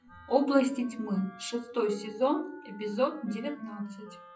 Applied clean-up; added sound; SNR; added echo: classical method WPE with log-MMSE.